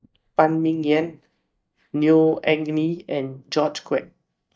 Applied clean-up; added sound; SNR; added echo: neural mask model DeepFilterNet 3.